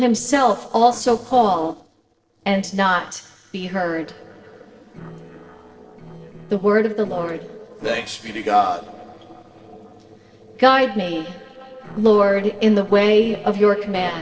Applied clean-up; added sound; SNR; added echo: neural separator model SepFormer DNS4.